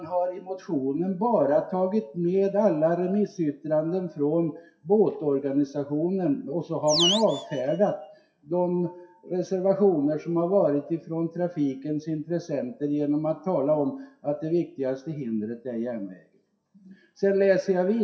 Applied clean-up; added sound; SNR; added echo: classical method WPE with log-MMSE.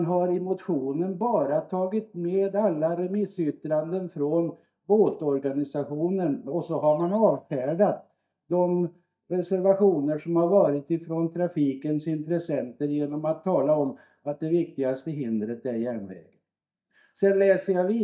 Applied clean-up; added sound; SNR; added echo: neural mask model DeepFilterNet 3.